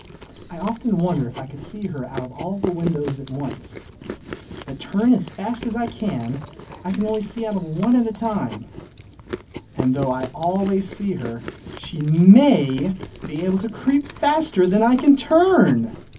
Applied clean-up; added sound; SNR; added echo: none; Chewing, mastication; 15 dB; reverberation time 0.3 s.